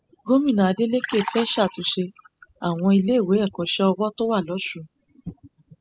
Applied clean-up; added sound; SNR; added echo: classical method spectral subtraction.